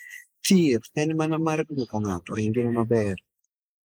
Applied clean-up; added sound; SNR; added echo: neural mask model Resemble Enhance denoiser.